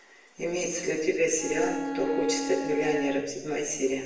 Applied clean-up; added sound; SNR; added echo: none; Bowed string instrument; 6 dB; reverberation time 1.0 s.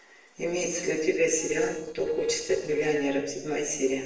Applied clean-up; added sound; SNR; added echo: neural separator model SepFormer DNS4.